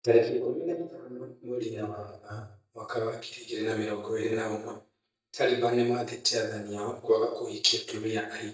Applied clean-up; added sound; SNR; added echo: neural mask model DeepFilterNet 3.